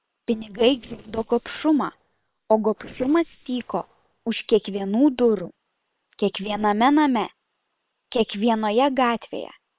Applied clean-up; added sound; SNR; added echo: neural separator model SepFormer WHAM!.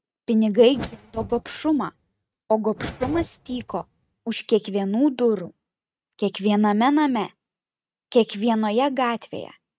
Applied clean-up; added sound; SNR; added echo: neural mask model RNNoise.